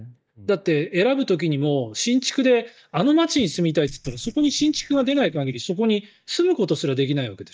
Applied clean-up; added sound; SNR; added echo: neural mask model DeepFilterNet 3.